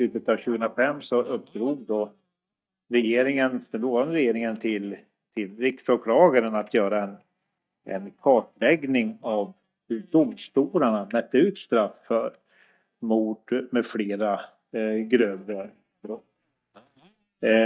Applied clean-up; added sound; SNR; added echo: neural mask model DeepFilterNet 3.